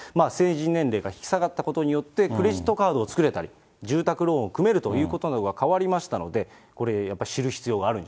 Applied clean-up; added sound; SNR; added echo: none; none; none; none.